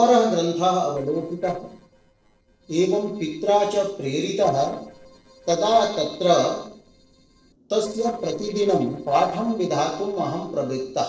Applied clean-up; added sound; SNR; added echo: neural separator model SepFormer DNS4.